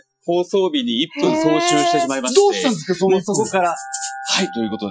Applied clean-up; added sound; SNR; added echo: classical method Wiener filter.